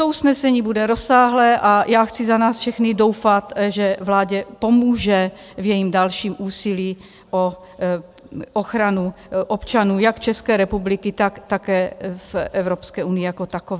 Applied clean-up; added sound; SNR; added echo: none; none; none; none.